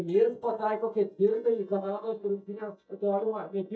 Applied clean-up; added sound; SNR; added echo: neural mask model DeepFilterNet 3.